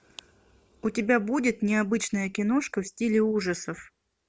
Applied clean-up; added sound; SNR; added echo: none; none; none; none.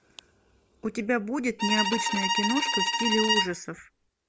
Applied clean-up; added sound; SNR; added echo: none; Bowed string instrument; -2 dB; none.